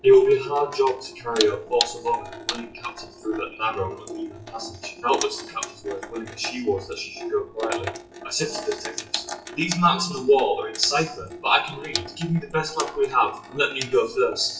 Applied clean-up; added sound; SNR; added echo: classical method WPE with log-MMSE.